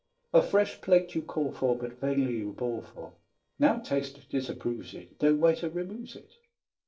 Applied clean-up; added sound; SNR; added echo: neural separator model SepFormer DNS4.